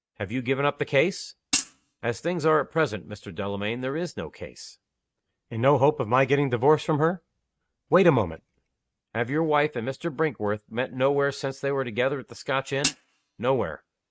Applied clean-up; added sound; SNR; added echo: neural mask model RNNoise.